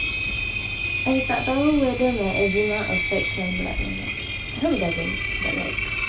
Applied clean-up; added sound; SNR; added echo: none; Engine; 3 dB; none.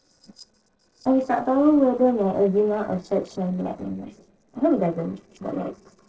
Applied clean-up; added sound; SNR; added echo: neural separator model SepFormer DNS4.